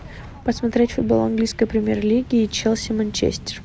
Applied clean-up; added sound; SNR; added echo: none; Waves, surf; 16 dB; none.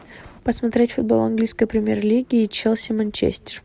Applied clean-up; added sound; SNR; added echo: none; none; none; none.